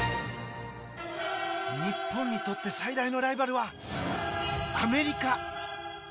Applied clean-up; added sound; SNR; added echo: none; none; none; none.